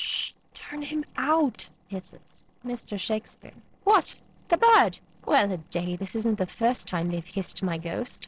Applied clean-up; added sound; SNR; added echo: neural separator model SepFormer DNS4.